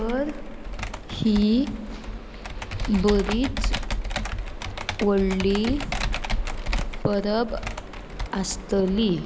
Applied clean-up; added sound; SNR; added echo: none; Computer keyboard; 4 dB; none.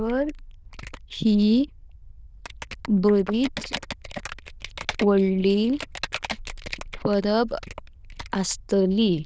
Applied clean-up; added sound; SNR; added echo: neural diffusion model UNIVERSE++.